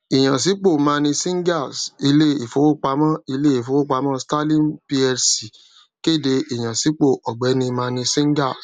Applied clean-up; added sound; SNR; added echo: none; none; none; none.